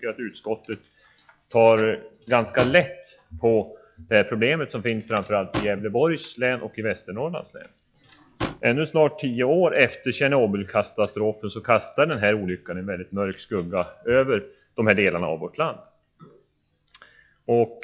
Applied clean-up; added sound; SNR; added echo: classical method log-MMSE.